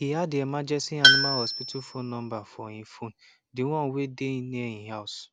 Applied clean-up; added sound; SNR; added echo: none; Tools; -5 dB; none.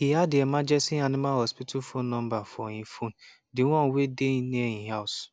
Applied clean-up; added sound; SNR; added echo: none; none; none; none.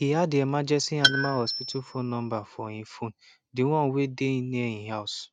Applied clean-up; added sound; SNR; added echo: neural mask model RNNoise.